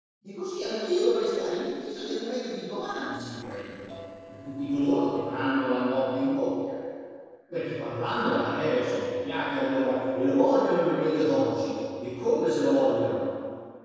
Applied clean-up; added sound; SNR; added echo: neural separator model SepFormer DNS4.